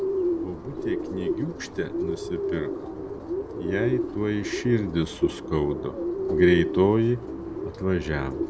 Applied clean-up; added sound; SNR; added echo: none; Bird; 2 dB; none.